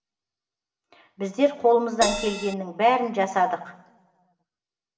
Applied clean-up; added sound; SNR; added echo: none; Crash cymbal; 3 dB; reverberation time 0.8 s.